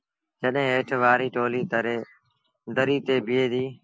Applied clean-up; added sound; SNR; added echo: none; none; none; none.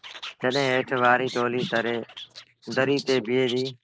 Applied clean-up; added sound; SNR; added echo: neural mask model Resemble Enhance denoiser.